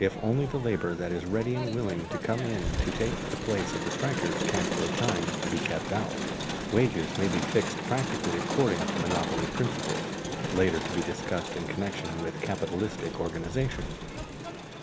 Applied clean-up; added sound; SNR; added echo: none; Crowd; 2 dB; none.